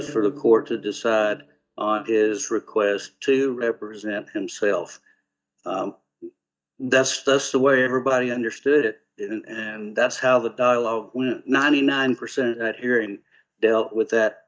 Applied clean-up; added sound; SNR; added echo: neural mask model DeepFilterNet 3.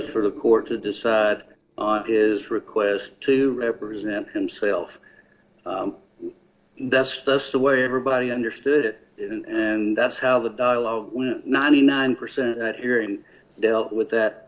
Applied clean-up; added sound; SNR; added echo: neural separator model SepFormer DNS4.